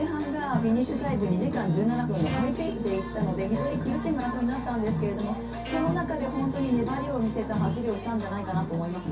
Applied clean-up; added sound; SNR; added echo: none; Bowed string instrument; 14 dB; reverberation time 0.3 s.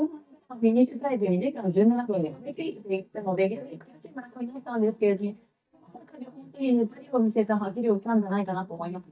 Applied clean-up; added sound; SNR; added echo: neural mask model DeepFilterNet 3.